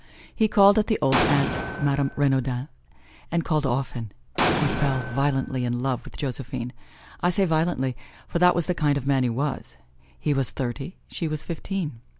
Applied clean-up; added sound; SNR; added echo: none; Explosion; 3 dB; none.